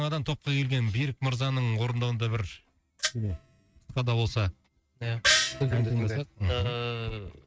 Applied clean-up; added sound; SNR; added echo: neural mask model RNNoise.